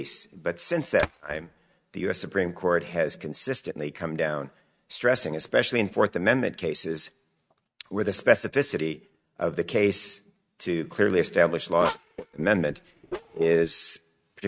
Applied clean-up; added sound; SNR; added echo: neural mask model RNNoise.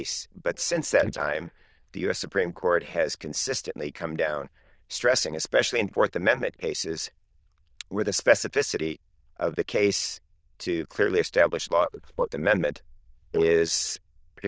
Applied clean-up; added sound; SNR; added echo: neural diffusion model UNIVERSE++.